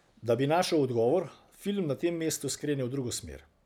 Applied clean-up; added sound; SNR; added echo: none; none; none; none.